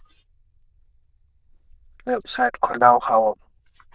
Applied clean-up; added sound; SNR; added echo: neural diffusion model UNIVERSE++.